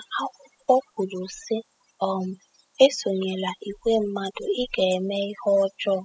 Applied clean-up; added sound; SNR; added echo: classical method spectral subtraction.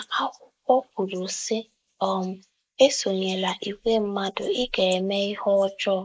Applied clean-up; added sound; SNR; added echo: neural mask model Resemble Enhance denoiser.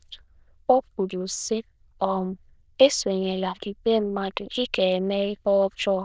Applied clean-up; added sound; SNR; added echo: neural diffusion model UNIVERSE++.